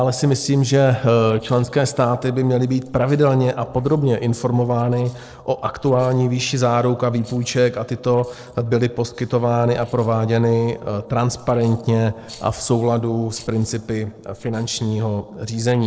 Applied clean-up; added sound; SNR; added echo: neural separator model SepFormer DNS4.